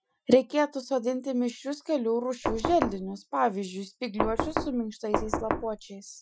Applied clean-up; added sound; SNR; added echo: classical method Wiener filter.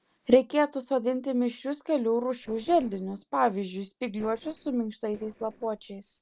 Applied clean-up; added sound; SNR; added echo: neural separator model SepFormer DNS4.